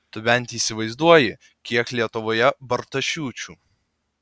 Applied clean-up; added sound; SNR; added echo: none; none; none; none.